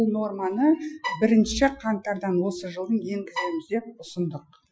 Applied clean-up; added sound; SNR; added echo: classical method Wiener filter.